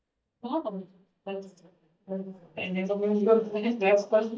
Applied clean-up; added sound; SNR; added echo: neural mask model DeepFilterNet 3.